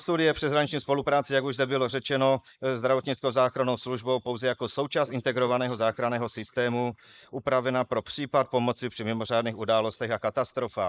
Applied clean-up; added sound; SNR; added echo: neural mask model Resemble Enhance denoiser.